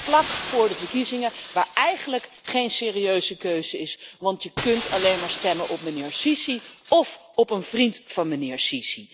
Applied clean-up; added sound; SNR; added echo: none; Shatter; 10 dB; none.